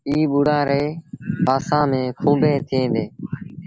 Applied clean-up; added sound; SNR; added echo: none; none; none; none.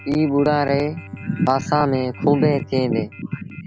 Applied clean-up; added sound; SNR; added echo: none; Telephone + Bowed string instrument; 19 dB; none.